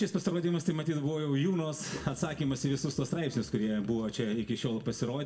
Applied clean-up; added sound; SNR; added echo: none; none; none; reverberation time 0.5 s.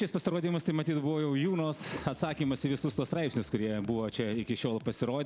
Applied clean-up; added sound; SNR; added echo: none; none; none; none.